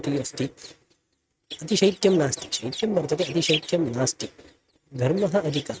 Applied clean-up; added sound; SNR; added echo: neural mask model RNNoise.